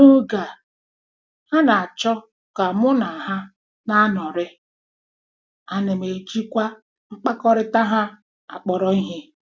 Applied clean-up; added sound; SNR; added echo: none; none; none; none.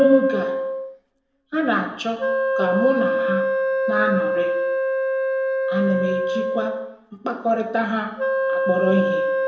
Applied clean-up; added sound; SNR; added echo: none; Wind instrument, woodwind instrument; -1 dB; reverberation time 0.8 s.